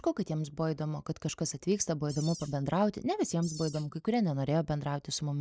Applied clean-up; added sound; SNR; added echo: neural mask model Resemble Enhance denoiser.